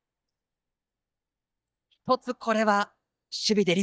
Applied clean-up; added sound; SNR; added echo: neural mask model DeepFilterNet 3.